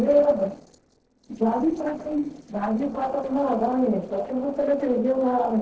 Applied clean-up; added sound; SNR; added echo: neural separator model SepFormer DNS4.